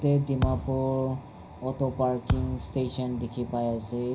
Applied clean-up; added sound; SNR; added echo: none; Thump, thud; 5 dB; reverberation time 0.4 s.